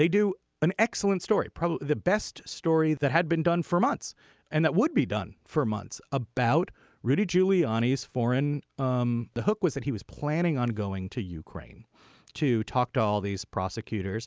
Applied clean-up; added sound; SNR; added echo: none; none; none; none.